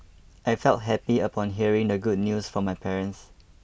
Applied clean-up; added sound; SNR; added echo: none; none; none; none.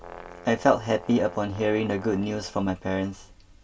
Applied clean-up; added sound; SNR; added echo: none; Brass instrument; 19 dB; reverberation time 0.1 s.